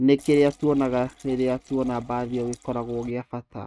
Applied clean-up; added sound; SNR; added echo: neural mask model RNNoise.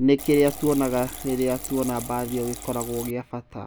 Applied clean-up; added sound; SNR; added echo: none; Liquid; 13 dB; none.